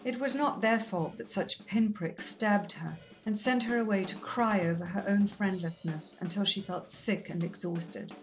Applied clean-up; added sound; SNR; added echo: none; Drum / Drum kit; 18 dB; none.